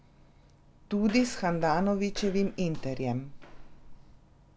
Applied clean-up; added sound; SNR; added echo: none; Walk, footsteps; 9 dB; none.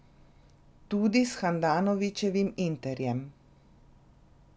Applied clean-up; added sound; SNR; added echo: none; none; none; none.